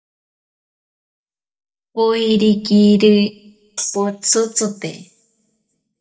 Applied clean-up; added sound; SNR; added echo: neural mask model DeepFilterNet 3.